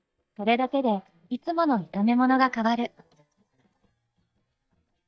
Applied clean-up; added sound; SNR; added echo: neural mask model DeepFilterNet 3.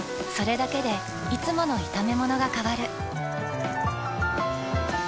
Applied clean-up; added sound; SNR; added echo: none; Telephone + Coin (dropping); 17 dB; none.